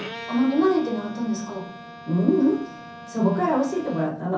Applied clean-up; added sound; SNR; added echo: none; Bowed string instrument; 16 dB; reverberation time 0.6 s.